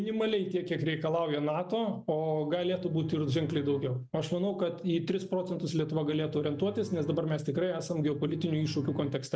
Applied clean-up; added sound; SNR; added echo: none; Bowed string instrument; 18 dB; none.